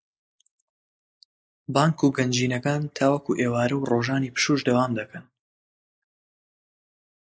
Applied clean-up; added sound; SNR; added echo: neural mask model Resemble Enhance denoiser.